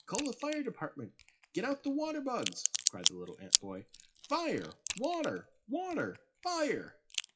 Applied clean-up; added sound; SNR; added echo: classical method WPE with log-MMSE.